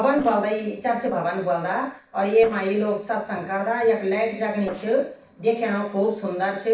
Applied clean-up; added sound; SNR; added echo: neural separator model SepFormer DNS4.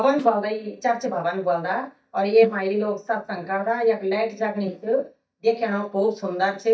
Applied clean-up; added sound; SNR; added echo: neural mask model DeepFilterNet 3.